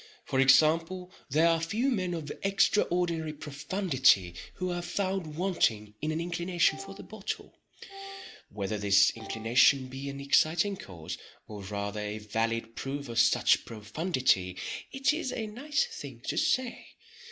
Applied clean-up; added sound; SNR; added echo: none; Wind instrument, woodwind instrument; 16 dB; none.